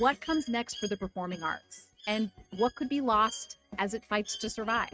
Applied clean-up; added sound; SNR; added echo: neural mask model RNNoise.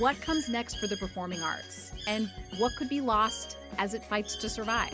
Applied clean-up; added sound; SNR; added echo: none; Bird; 12 dB; none.